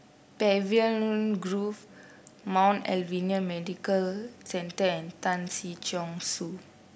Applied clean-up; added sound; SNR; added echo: none; none; none; none.